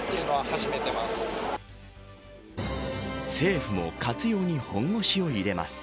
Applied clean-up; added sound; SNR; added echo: none; none; none; none.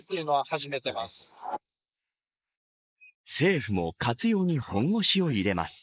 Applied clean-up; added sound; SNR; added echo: neural mask model Resemble Enhance denoiser.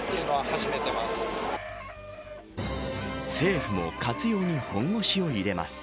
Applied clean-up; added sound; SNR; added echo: none; Chicken, rooster; 12 dB; none.